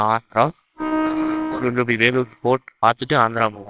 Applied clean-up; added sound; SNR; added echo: neural separator model SepFormer WHAMR!.